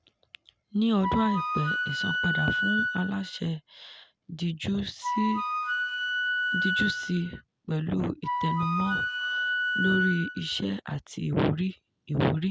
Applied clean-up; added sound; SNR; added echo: none; Wind instrument, woodwind instrument; -1 dB; none.